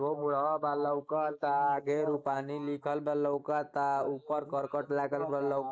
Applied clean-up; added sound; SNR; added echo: neural mask model Resemble Enhance denoiser.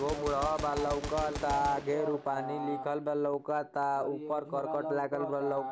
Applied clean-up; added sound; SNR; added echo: none; Gunshot, gunfire; 13 dB; none.